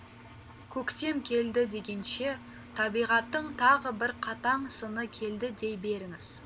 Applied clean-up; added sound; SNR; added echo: none; Engine; 17 dB; none.